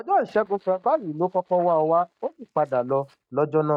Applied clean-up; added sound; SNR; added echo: neural mask model DeepFilterNet 3.